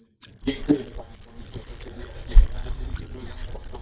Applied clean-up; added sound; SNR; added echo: neural mask model DeepFilterNet 3.